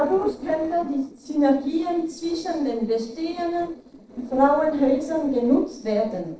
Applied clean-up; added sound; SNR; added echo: neural separator model SepFormer DNS4.